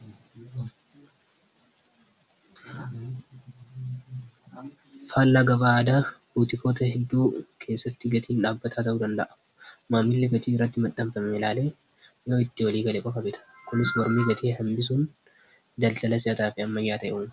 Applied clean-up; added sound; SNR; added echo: none; none; none; none.